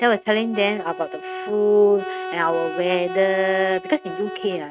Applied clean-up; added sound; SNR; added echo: neural mask model RNNoise.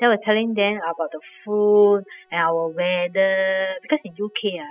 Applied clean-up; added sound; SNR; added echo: classical method spectral subtraction.